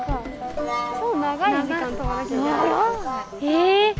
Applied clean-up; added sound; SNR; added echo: none; Whoosh, swoosh, swish + Fixed-wing aircraft, airplane; 18 dB; none.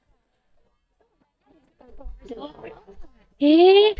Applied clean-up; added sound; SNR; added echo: neural mask model DeepFilterNet 3.